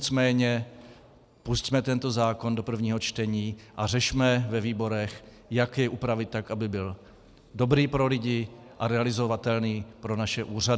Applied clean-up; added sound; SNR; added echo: none; none; none; none.